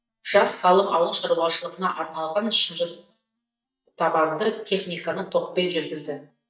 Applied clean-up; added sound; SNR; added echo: neural mask model DeepFilterNet 3.